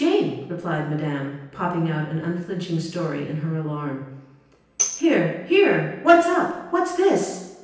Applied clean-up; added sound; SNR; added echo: none; Tambourine; 8 dB; reverberation time 0.9 s.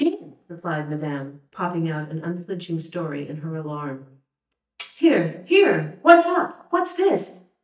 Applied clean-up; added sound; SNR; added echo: neural mask model DeepFilterNet 3.